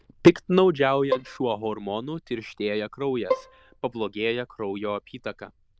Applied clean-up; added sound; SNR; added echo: neural diffusion model UNIVERSE++.